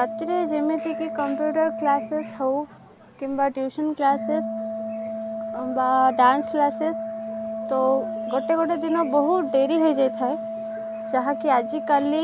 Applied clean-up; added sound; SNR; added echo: none; Organ; 7 dB; none.